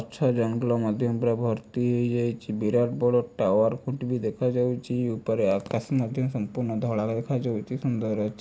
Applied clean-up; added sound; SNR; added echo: none; none; none; none.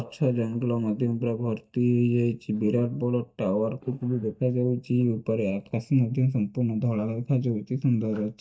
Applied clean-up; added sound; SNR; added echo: neural mask model DeepFilterNet 3.